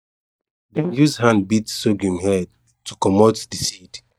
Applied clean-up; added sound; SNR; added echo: neural mask model DeepFilterNet 3.